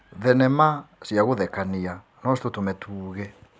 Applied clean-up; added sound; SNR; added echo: none; none; none; none.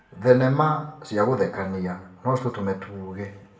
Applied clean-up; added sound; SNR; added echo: none; none; none; reverberation time 0.6 s.